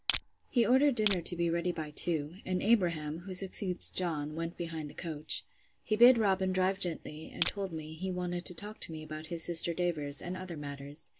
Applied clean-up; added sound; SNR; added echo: none; Crushing; 1 dB; none.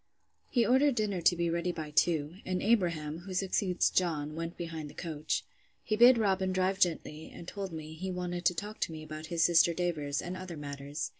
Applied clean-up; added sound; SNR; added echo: none; none; none; none.